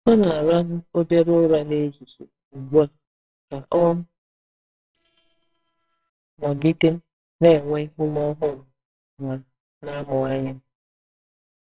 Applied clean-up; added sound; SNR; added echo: neural separator model SepFormer WHAMR!.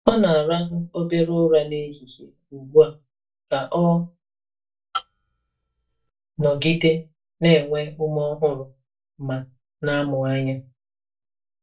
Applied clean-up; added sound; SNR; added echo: neural mask model DeepFilterNet 3.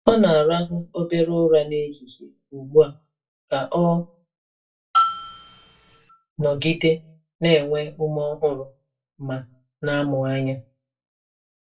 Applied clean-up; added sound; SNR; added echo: classical method WPE with log-MMSE.